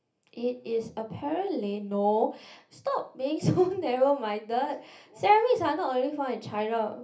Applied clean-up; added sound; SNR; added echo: none; none; none; reverberation time 0.3 s.